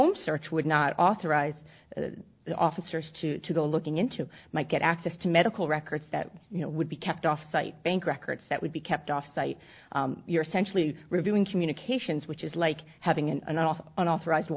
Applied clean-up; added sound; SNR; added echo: none; none; none; none.